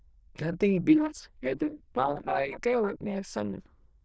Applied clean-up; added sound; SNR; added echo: neural diffusion model UNIVERSE++.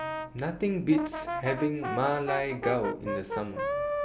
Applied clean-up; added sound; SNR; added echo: none; Brass instrument; 4 dB; none.